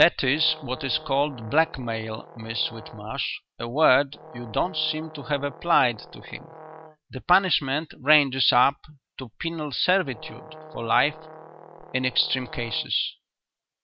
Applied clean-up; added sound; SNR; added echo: none; Brass instrument; 18 dB; none.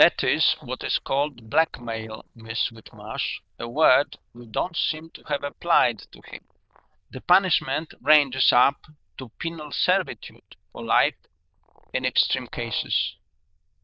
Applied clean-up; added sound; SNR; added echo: neural diffusion model UNIVERSE++.